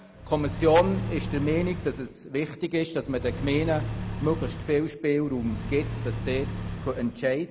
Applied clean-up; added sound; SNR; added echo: none; Accelerating, revving, vroom / Car; 6 dB; none.